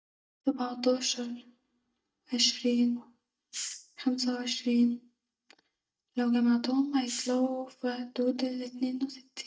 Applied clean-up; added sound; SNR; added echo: neural mask model DeepFilterNet 3.